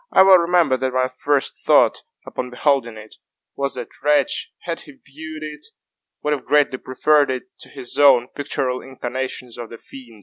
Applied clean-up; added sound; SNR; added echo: none; none; none; none.